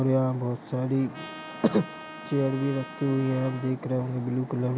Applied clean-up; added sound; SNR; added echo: none; Trumpet; 16 dB; none.